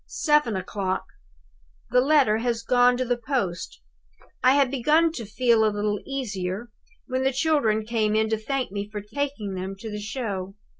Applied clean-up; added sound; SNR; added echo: none; none; none; none.